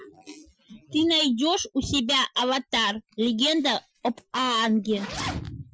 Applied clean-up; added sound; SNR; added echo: classical method Wiener filter.